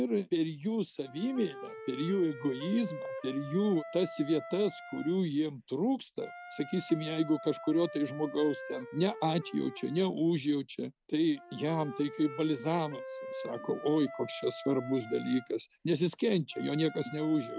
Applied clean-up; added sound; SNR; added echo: none; Wind instrument, woodwind instrument; 14 dB; none.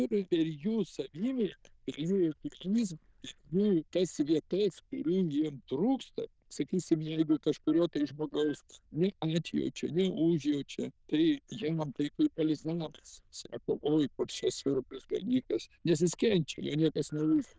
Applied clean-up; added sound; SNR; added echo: neural diffusion model UNIVERSE++.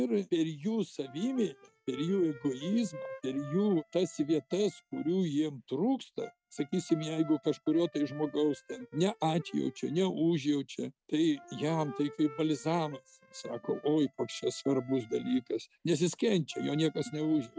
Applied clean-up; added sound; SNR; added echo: neural mask model RNNoise.